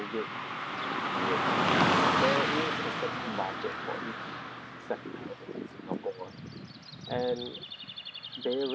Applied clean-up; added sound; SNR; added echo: none; Car passing by / Traffic noise, roadway noise; -5 dB; none.